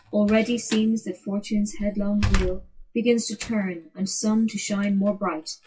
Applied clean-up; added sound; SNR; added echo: classical method WPE with log-MMSE.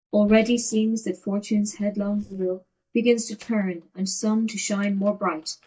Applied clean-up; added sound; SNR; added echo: neural mask model DeepFilterNet 3.